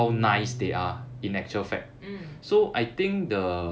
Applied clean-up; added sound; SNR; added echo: none; Piano; 11 dB; none.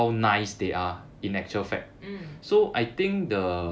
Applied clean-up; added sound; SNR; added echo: none; none; none; none.